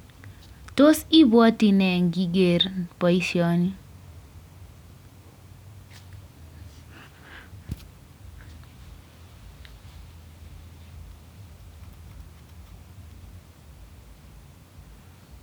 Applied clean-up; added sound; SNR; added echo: none; none; none; none.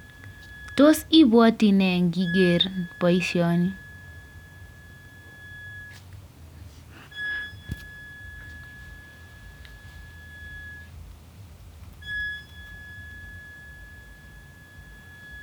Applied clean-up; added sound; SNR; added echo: none; Wind instrument, woodwind instrument; 15 dB; none.